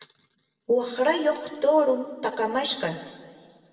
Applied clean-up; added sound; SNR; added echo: none; none; none; reverberation time 1.8 s.